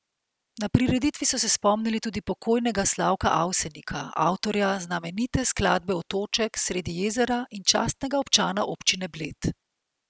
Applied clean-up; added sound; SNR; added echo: none; none; none; none.